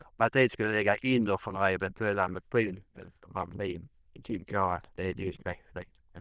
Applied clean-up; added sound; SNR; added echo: neural diffusion model UNIVERSE++.